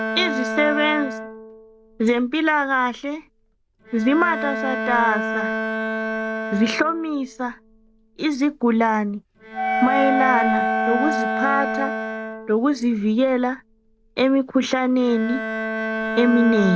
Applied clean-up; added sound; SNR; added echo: none; Wind instrument, woodwind instrument + Bowed string instrument; 4 dB; none.